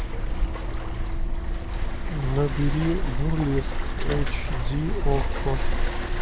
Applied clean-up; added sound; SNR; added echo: none; Waves, surf; 5 dB; none.